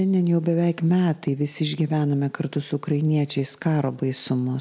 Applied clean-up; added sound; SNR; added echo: none; none; none; none.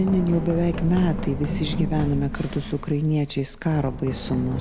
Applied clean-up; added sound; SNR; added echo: none; Run; 6 dB; none.